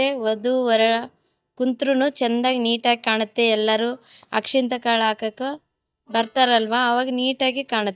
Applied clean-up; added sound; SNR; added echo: neural mask model DeepFilterNet 3.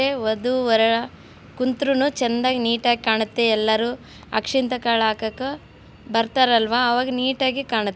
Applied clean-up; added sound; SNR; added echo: none; none; none; none.